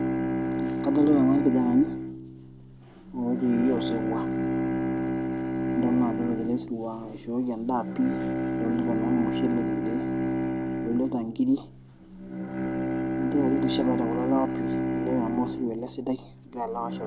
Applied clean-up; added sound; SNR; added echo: none; Bowed string instrument; 1 dB; none.